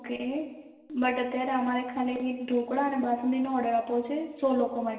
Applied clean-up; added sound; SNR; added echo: none; none; none; reverberation time 1.1 s.